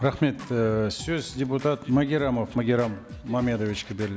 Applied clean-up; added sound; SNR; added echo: none; Scratching (performance technique); 19 dB; none.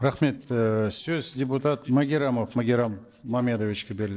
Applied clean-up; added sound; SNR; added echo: neural separator model SepFormer DNS4.